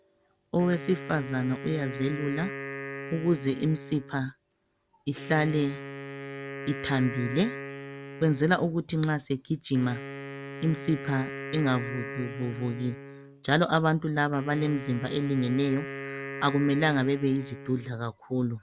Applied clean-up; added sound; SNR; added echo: none; Wind instrument, woodwind instrument; 11 dB; none.